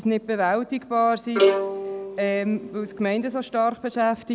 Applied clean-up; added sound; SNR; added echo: none; Bowed string instrument; 2 dB; none.